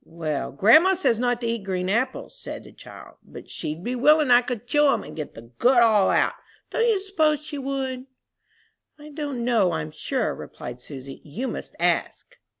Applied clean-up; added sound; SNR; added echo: none; none; none; none.